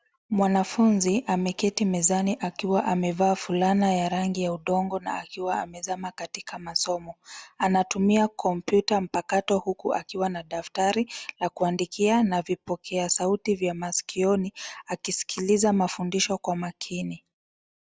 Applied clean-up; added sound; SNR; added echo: none; none; none; none.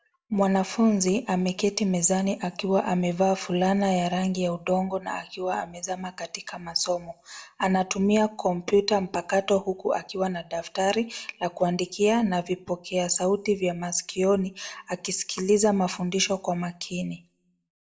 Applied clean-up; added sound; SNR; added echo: none; none; none; reverberation time 0.2 s.